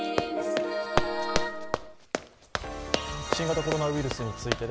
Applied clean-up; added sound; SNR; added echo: none; Run; 2 dB; none.